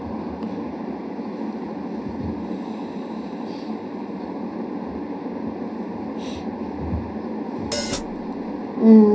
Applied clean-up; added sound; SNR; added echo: none; Hi-hat; 8 dB; reverberation time 0.4 s.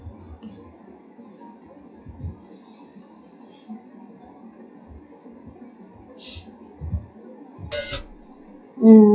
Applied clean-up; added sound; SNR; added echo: classical method WPE with log-MMSE.